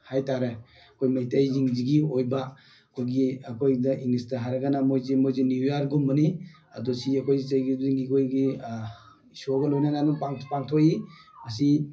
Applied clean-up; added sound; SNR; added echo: none; none; none; reverberation time 0.4 s.